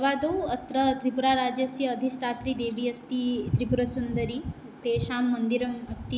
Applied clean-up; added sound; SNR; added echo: none; none; none; none.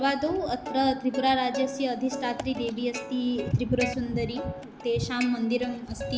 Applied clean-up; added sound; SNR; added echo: none; Plucked string instrument; 11 dB; none.